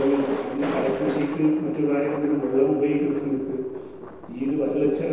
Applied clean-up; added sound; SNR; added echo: none; Thunder; 11 dB; reverberation time 1.2 s.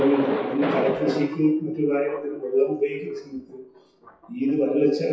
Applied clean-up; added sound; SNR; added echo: classical method WPE with log-MMSE.